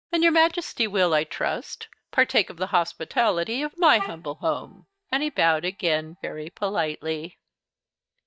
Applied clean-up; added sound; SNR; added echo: neural mask model DeepFilterNet 3.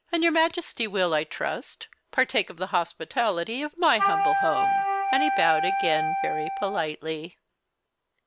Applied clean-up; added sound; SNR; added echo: none; Wind instrument, woodwind instrument; -2 dB; none.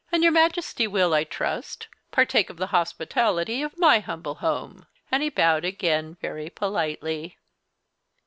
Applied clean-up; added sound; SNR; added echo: none; none; none; none.